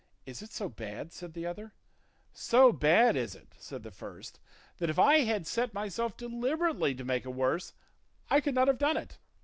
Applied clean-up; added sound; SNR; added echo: none; none; none; none.